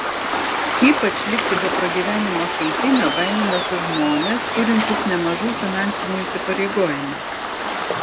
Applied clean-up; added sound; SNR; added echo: none; Waves, surf; 0 dB; none.